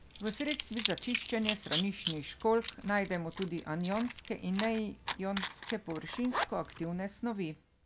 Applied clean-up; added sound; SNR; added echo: none; Coin (dropping) / Zipper (clothing); -2 dB; none.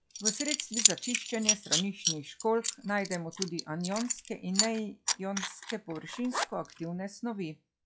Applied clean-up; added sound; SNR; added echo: classical method log-MMSE.